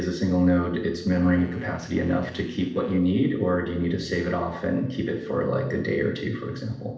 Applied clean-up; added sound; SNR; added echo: neural separator model SepFormer DNS4.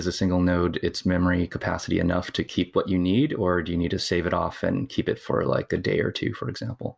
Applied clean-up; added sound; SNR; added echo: none; none; none; none.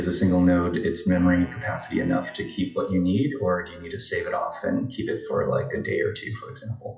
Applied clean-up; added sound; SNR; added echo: classical method WPE with log-MMSE.